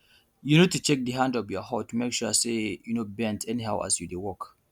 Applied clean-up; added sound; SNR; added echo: none; none; none; none.